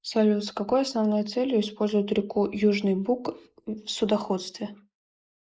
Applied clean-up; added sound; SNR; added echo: neural mask model Resemble Enhance denoiser.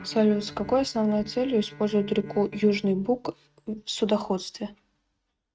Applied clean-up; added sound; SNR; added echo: neural mask model RNNoise.